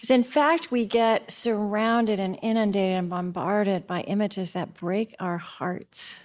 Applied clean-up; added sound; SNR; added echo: neural mask model Resemble Enhance denoiser.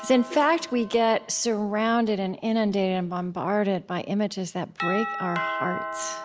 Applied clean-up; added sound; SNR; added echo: none; Doorbell; 11 dB; none.